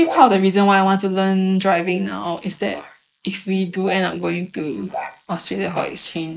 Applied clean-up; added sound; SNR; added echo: neural mask model Resemble Enhance denoiser.